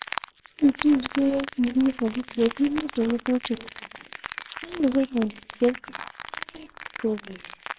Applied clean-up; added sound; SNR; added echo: neural separator model SepFormer WHAMR!.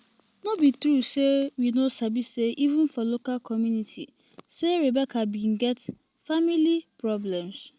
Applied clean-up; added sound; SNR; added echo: none; none; none; none.